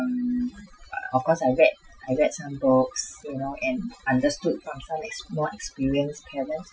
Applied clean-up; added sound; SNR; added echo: classical method Wiener filter.